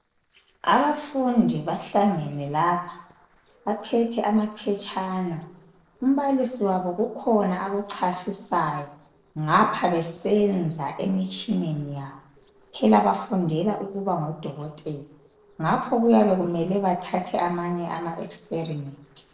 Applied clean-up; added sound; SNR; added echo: neural separator model SepFormer DNS4.